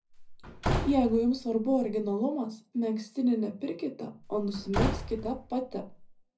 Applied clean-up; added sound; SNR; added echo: none; Slam / Wood; 5 dB; reverberation time 0.4 s.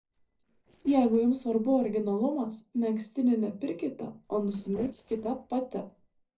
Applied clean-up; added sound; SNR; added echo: neural separator model SepFormer DNS4.